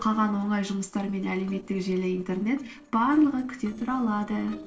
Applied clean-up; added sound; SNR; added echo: neural separator model SepFormer DNS4.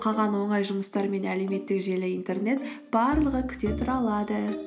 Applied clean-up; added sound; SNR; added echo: none; none; none; none.